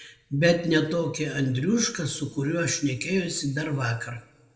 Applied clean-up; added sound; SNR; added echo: none; none; none; reverberation time 0.8 s.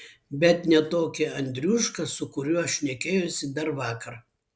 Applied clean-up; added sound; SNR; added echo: none; none; none; none.